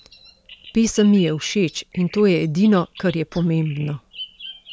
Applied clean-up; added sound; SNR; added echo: none; Bird vocalization, bird call, bird song; 20 dB; none.